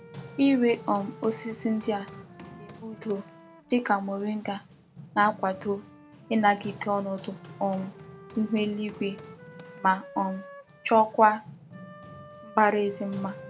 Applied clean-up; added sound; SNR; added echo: none; Run + Wind instrument, woodwind instrument; 17 dB; none.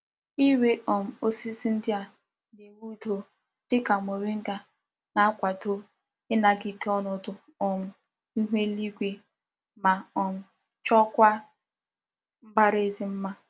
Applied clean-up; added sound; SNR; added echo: none; none; none; none.